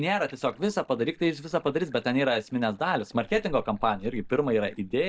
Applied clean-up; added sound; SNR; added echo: neural mask model DeepFilterNet 3.